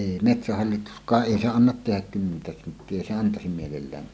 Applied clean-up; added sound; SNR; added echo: none; none; none; none.